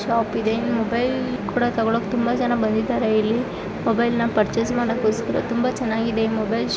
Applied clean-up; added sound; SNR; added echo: none; none; none; none.